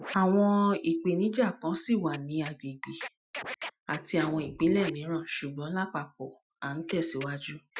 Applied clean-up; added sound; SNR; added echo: classical method Wiener filter.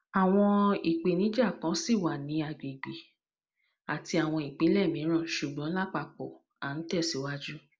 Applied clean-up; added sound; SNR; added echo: none; none; none; none.